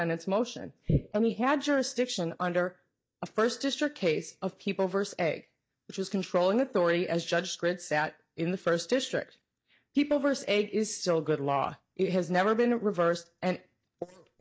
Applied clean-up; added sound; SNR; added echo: neural mask model DeepFilterNet 3.